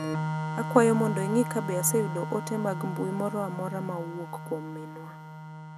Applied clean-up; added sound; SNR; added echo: none; Organ; 4 dB; none.